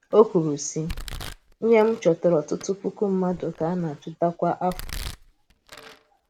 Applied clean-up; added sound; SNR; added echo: none; Domestic sounds, home sounds; 16 dB; none.